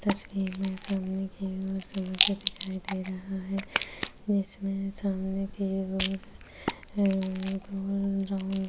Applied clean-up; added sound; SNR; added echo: none; Rattle; 6 dB; none.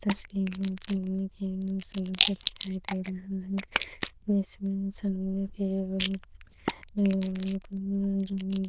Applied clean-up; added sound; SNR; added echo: neural diffusion model UNIVERSE++.